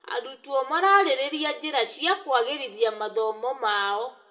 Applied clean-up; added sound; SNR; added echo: none; none; none; reverberation time 0.7 s.